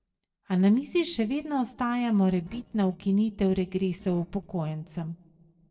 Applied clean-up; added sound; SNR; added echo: neural separator model SepFormer DNS4.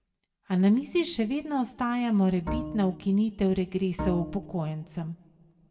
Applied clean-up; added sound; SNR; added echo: none; Bowed string instrument; 10 dB; reverberation time 1.0 s.